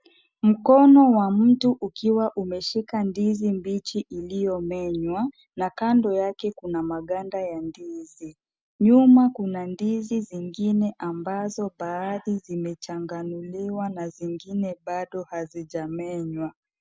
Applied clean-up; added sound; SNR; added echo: none; none; none; none.